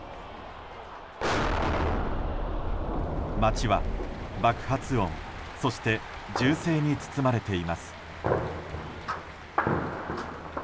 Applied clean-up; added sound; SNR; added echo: none; Cheering; 15 dB; none.